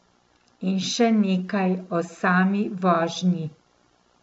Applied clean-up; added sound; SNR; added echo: none; none; none; none.